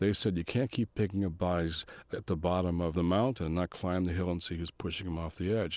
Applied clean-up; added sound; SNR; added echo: none; none; none; none.